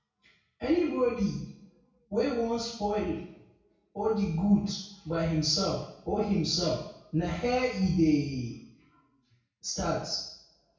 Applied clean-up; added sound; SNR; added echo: none; none; none; reverberation time 0.6 s.